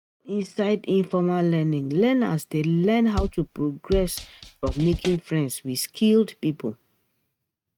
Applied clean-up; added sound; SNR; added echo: neural mask model RNNoise.